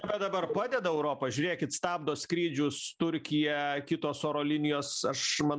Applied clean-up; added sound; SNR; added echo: none; none; none; none.